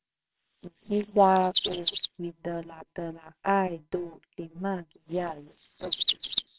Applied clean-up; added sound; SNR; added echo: neural separator model SepFormer WHAMR!.